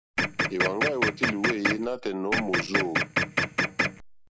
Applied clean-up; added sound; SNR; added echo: none; Printer; -4 dB; none.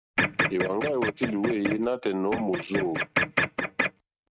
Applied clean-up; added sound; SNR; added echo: neural mask model RNNoise.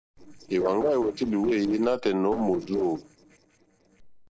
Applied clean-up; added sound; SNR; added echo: neural separator model SepFormer DNS4.